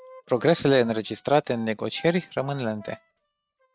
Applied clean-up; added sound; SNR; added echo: neural mask model RNNoise.